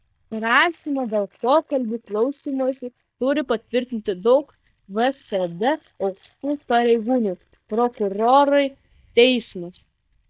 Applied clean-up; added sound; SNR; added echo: neural mask model DeepFilterNet 3.